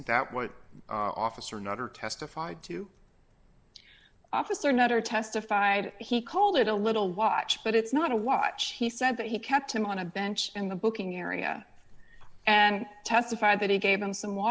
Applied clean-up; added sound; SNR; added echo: none; none; none; none.